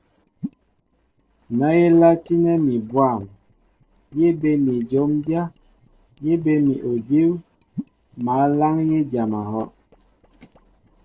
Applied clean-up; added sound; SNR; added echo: neural separator model SepFormer DNS4.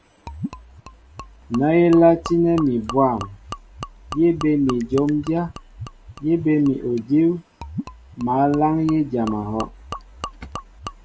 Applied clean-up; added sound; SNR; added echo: none; Gurgling / Liquid; 15 dB; none.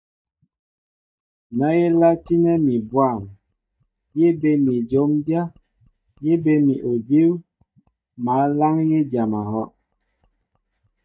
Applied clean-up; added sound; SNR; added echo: neural mask model DeepFilterNet 3.